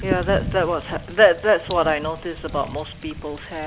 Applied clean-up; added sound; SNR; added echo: none; Thunder; 9 dB; none.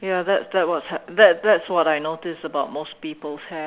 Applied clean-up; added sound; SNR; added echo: none; none; none; none.